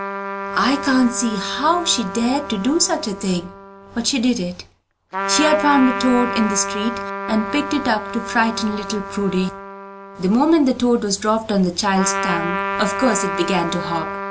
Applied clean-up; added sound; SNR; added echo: none; Trumpet; 7 dB; none.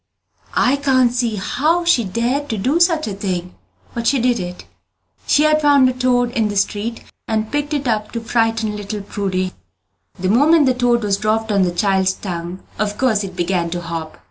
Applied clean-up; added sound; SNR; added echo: none; none; none; none.